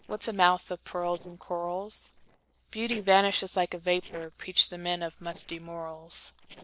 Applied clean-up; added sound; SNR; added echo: neural separator model SepFormer DNS4.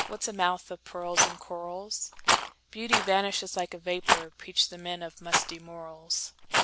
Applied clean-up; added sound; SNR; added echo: none; Rattle; 0 dB; none.